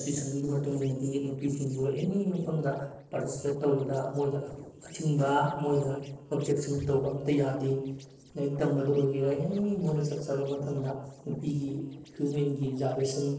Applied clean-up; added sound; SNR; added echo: neural separator model SepFormer DNS4.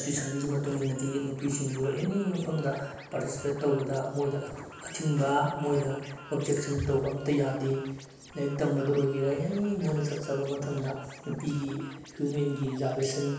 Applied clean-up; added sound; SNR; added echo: none; Scratching (performance technique); 19 dB; reverberation time 0.9 s.